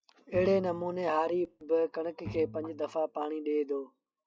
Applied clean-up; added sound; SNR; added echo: classical method log-MMSE.